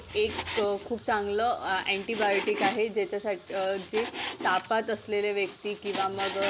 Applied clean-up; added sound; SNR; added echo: none; Frying (food); 9 dB; none.